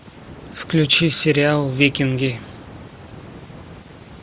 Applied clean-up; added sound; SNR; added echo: none; none; none; none.